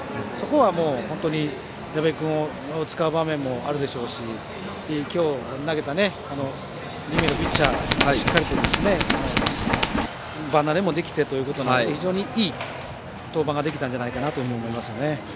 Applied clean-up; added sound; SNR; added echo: none; Tools; -2 dB; none.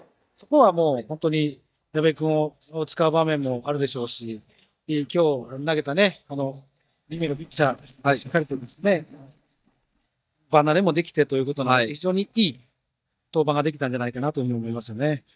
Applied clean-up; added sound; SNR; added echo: neural mask model DeepFilterNet 3.